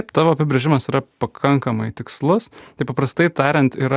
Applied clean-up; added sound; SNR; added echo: none; none; none; none.